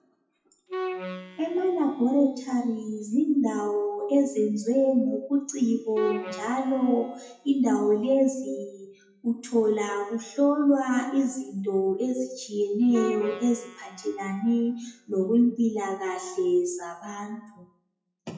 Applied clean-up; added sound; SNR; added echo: classical method WPE with log-MMSE.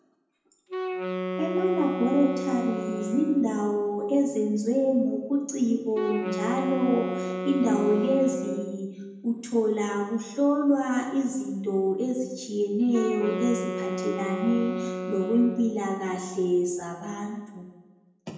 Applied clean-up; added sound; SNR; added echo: none; Wind instrument, woodwind instrument; 6 dB; reverberation time 1.0 s.